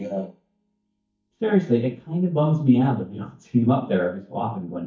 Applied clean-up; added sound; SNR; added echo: neural mask model DeepFilterNet 3.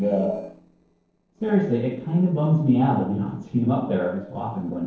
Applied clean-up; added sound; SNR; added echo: neural separator model SepFormer DNS4.